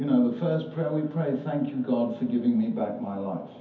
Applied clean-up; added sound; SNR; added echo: none; none; none; reverberation time 0.5 s.